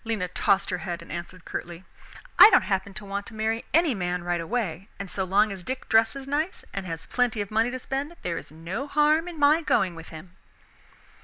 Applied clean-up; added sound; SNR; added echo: none; none; none; none.